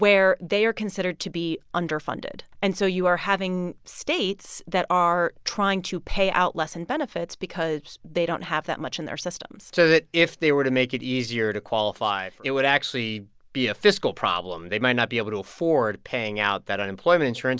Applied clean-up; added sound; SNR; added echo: none; none; none; none.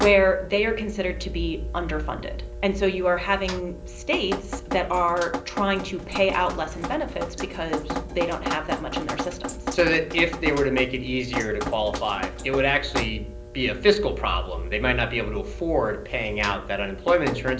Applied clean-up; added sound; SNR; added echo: none; Drip; 7 dB; reverberation time 0.5 s.